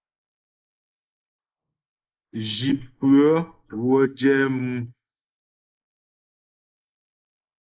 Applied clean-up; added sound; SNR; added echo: neural mask model Resemble Enhance denoiser.